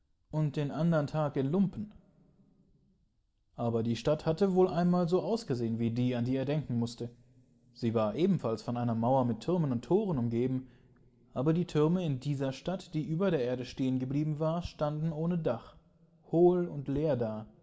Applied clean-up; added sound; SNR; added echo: none; none; none; reverberation time 0.7 s.